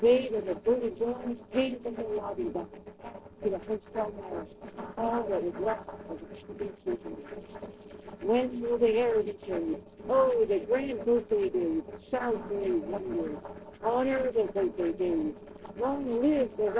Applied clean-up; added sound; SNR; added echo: neural separator model SepFormer DNS4.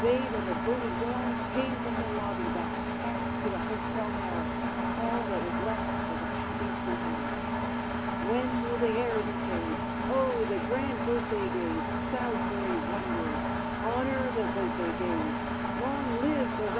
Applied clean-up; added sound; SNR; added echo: none; Engine; -2 dB; none.